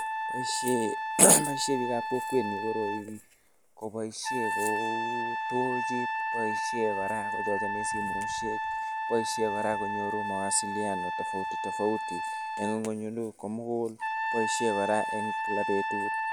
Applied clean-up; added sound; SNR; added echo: none; Trumpet; 1 dB; none.